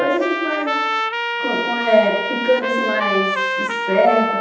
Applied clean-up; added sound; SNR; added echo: none; Trumpet; 2 dB; reverberation time 0.9 s.